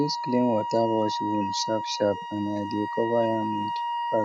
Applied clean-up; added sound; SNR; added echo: none; Wind instrument, woodwind instrument; 4 dB; none.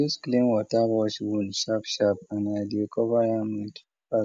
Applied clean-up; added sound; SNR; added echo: none; none; none; none.